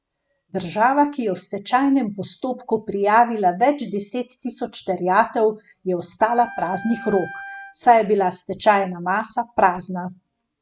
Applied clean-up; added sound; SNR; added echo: none; Wind instrument, woodwind instrument; 15 dB; none.